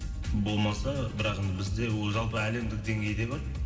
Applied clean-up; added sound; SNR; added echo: none; Wind; 20 dB; reverberation time 2.2 s.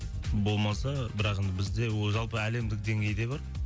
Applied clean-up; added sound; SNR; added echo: none; none; none; none.